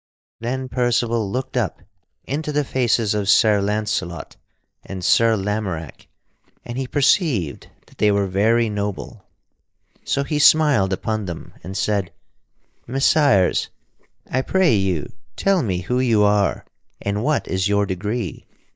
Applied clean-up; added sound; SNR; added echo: neural mask model DeepFilterNet 3.